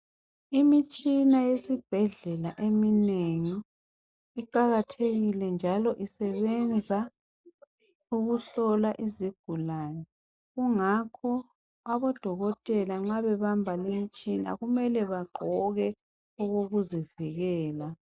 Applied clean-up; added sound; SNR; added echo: neural mask model Resemble Enhance denoiser.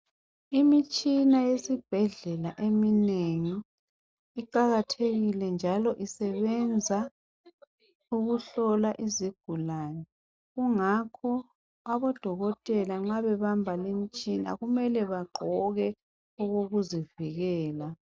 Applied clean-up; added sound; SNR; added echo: none; none; none; none.